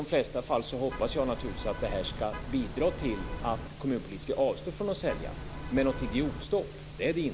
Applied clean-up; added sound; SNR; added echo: none; Vehicle horn, car horn, honking; 7 dB; none.